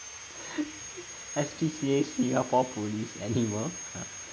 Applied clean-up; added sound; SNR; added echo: none; Sawing; 11 dB; none.